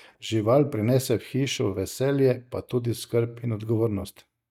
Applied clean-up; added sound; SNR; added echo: neural mask model DeepFilterNet 3.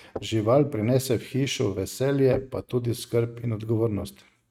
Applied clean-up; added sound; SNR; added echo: neural mask model RNNoise.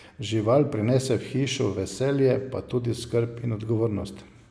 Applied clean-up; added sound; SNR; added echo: none; none; none; none.